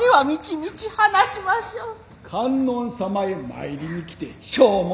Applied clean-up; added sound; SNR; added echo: none; none; none; none.